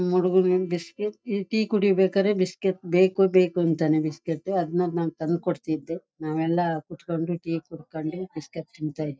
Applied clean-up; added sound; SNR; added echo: neural mask model DeepFilterNet 3.